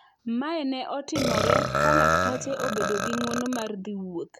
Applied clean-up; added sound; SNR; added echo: none; Burping, eructation; -5 dB; none.